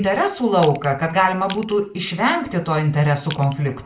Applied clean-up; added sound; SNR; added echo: none; Crushing; 18 dB; reverberation time 0.4 s.